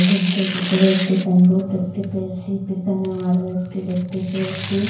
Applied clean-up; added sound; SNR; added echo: none; Tearing; 10 dB; reverberation time 0.9 s.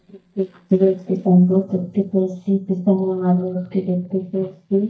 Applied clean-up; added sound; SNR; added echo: neural mask model DeepFilterNet 3.